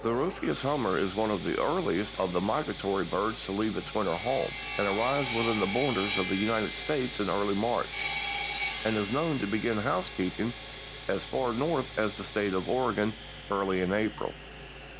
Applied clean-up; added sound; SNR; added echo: none; Sawing; 6 dB; none.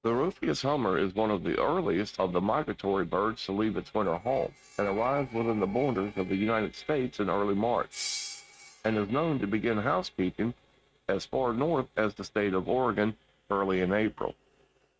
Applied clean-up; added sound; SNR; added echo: neural mask model RNNoise.